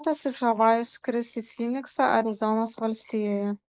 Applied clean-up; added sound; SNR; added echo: neural mask model Resemble Enhance denoiser.